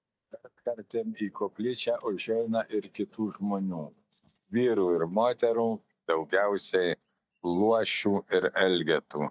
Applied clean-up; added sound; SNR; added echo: neural mask model DeepFilterNet 3.